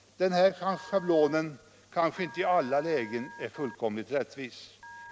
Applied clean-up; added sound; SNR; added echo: none; Telephone; 20 dB; none.